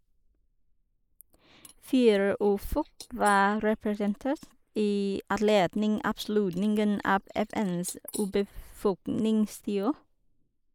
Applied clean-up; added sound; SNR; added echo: neural mask model Resemble Enhance denoiser.